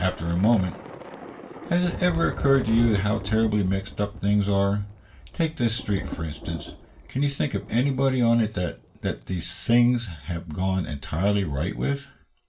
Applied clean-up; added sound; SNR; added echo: none; Thunder / Rain; 14 dB; reverberation time 0.2 s.